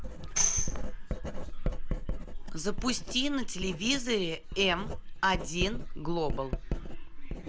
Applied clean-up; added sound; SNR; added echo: none; Writing + Tambourine; -2 dB; none.